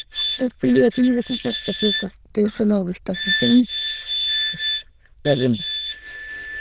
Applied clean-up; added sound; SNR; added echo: neural diffusion model UNIVERSE++.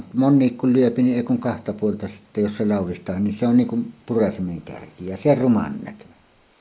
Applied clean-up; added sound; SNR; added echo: neural mask model Resemble Enhance denoiser.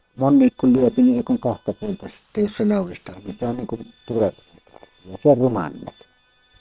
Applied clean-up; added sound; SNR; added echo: neural separator model SepFormer WHAM!.